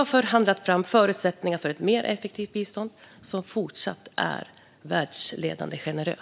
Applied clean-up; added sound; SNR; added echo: none; none; none; none.